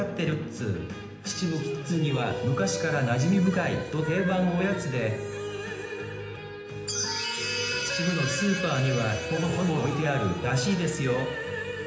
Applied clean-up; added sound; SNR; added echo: none; none; none; reverberation time 0.8 s.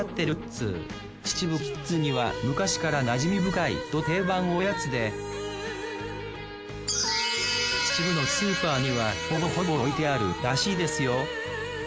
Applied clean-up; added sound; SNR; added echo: none; none; none; none.